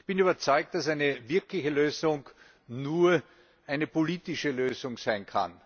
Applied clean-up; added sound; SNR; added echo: none; none; none; none.